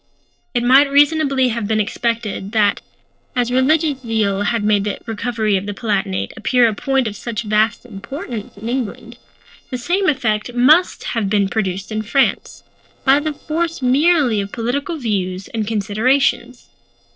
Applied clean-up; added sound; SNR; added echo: neural separator model SepFormer DNS4.